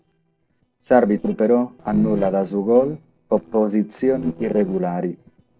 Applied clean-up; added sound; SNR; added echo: neural separator model SepFormer DNS4.